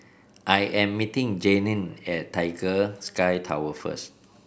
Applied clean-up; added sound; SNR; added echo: none; none; none; none.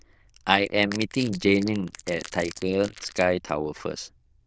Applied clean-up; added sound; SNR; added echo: neural diffusion model UNIVERSE++.